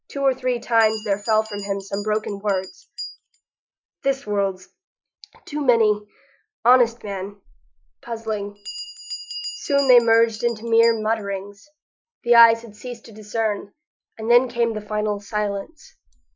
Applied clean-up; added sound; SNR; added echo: classical method Wiener filter.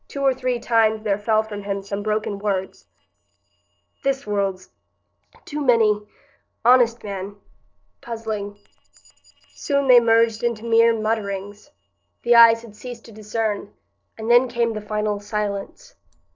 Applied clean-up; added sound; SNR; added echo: neural separator model SepFormer DNS4.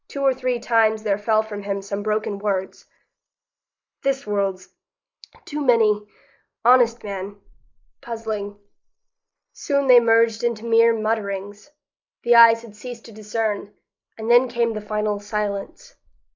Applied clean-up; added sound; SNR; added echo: neural mask model Resemble Enhance denoiser.